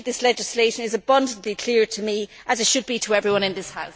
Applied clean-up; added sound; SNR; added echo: none; none; none; none.